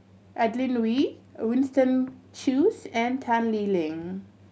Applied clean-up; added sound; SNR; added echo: none; none; none; none.